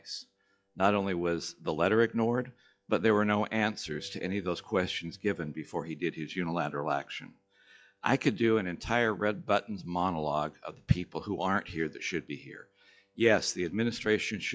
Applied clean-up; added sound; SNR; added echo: classical method log-MMSE.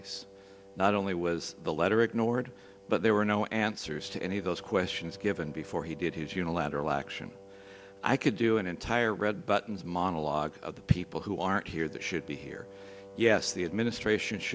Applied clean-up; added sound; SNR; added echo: none; Wind instrument, woodwind instrument; 20 dB; none.